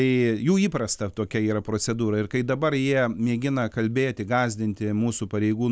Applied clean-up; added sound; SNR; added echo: none; none; none; none.